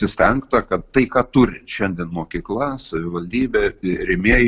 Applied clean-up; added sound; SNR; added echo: none; none; none; none.